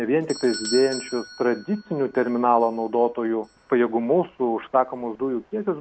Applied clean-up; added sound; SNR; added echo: none; Doorbell; 17 dB; none.